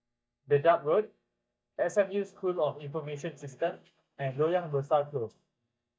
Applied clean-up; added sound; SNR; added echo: neural mask model DeepFilterNet 3.